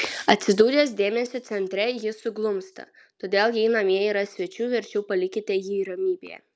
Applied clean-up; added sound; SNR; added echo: none; none; none; none.